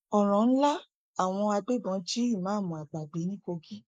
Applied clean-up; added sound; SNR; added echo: neural mask model Resemble Enhance denoiser.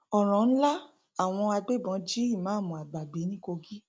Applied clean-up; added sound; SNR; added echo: none; none; none; none.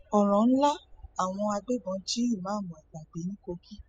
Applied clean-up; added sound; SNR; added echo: classical method spectral subtraction.